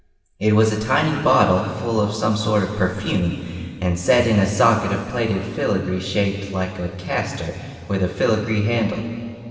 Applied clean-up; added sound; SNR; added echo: none; none; none; reverberation time 2.4 s.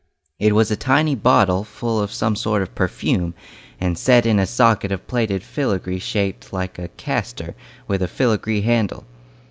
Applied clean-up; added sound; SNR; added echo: none; none; none; none.